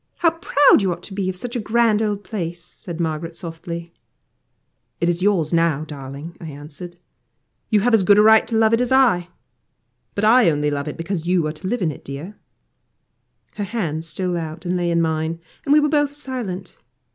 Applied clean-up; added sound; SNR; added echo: none; none; none; none.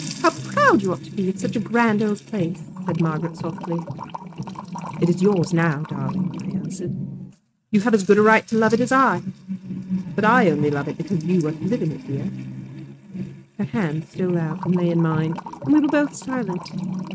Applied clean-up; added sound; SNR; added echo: neural mask model RNNoise.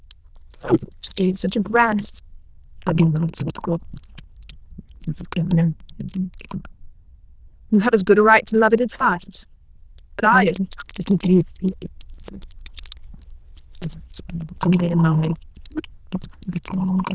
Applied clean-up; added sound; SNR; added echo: neural diffusion model UNIVERSE++.